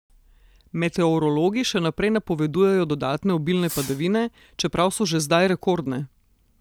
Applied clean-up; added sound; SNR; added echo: none; Fireworks; 16 dB; none.